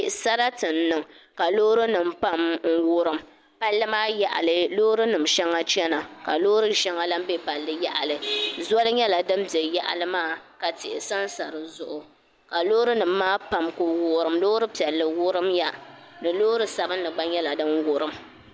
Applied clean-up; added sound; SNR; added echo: none; none; none; none.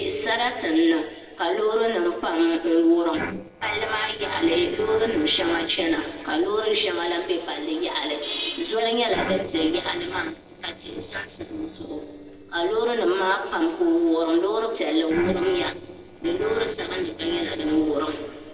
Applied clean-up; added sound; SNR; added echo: neural separator model SepFormer DNS4.